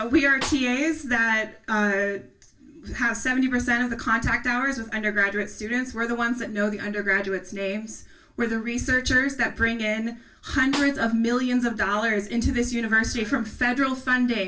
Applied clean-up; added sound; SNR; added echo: none; Snare drum; 13 dB; reverberation time 0.2 s.